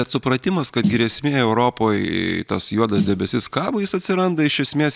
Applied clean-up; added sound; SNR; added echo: none; Snare drum; 10 dB; none.